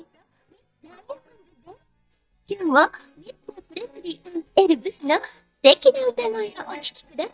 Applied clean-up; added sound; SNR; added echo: neural mask model DeepFilterNet 3.